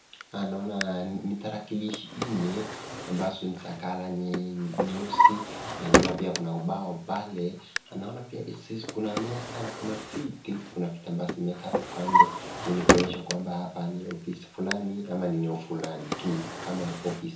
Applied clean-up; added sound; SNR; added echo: none; Drawer open or close; -2 dB; reverberation time 0.6 s.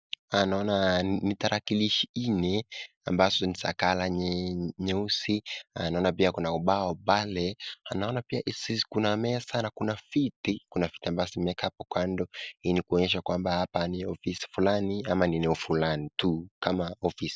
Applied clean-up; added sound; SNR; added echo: none; none; none; none.